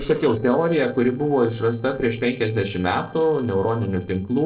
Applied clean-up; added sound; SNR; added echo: neural separator model SepFormer DNS4.